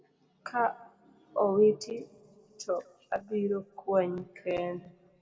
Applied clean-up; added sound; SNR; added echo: none; none; none; reverberation time 1.8 s.